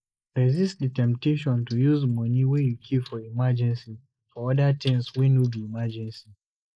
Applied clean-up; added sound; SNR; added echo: neural mask model Resemble Enhance denoiser.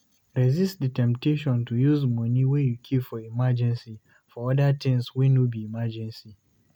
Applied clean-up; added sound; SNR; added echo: none; none; none; none.